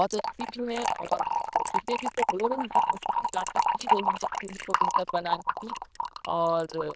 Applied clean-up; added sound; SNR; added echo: neural diffusion model UNIVERSE++.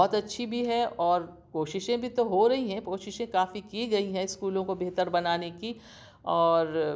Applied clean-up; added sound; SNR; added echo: none; none; none; none.